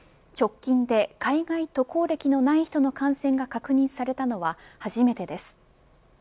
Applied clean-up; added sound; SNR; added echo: none; none; none; none.